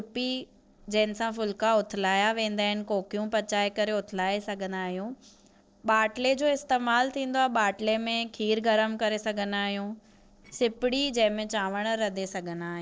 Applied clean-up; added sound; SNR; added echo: neural separator model SepFormer DNS4.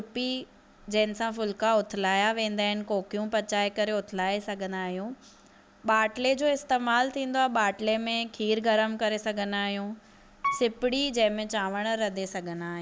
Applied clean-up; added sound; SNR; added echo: none; Piano; 9 dB; none.